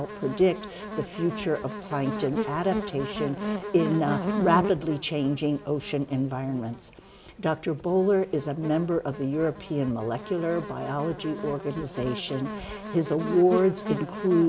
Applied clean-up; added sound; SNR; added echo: none; Buzz; 8 dB; none.